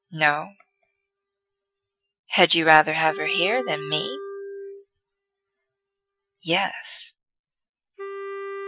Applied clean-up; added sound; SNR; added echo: classical method Wiener filter.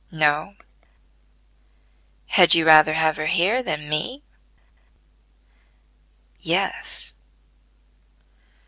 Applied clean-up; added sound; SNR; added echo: none; none; none; none.